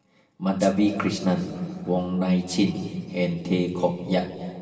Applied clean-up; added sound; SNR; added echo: none; Rattle (instrument); 18 dB; reverberation time 2.8 s.